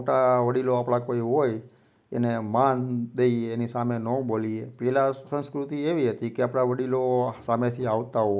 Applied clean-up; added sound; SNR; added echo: none; none; none; none.